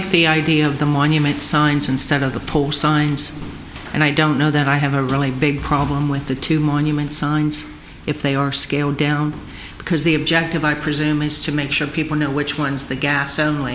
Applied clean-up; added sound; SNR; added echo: none; none; none; none.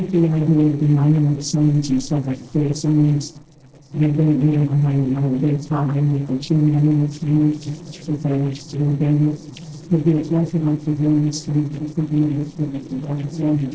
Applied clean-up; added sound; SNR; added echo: neural separator model SepFormer DNS4.